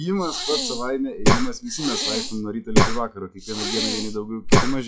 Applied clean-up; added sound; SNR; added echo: classical method log-MMSE.